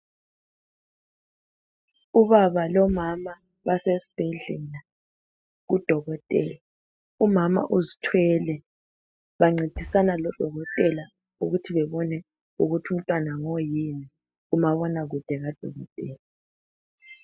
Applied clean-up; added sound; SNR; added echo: classical method spectral subtraction.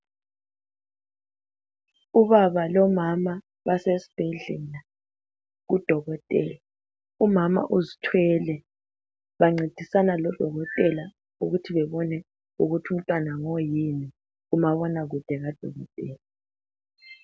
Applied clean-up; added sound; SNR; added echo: none; none; none; none.